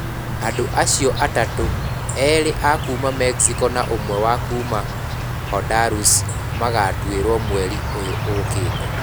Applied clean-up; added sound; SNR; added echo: none; Insect; 2 dB; none.